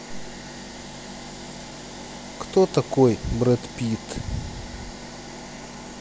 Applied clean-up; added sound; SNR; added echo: none; none; none; none.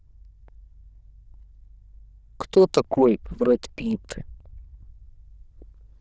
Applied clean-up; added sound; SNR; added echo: neural diffusion model UNIVERSE++.